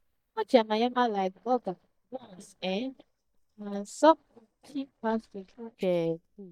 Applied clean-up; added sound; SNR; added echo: neural mask model DeepFilterNet 3.